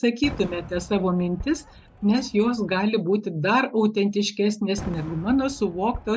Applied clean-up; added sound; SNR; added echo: none; Fireworks; 17 dB; none.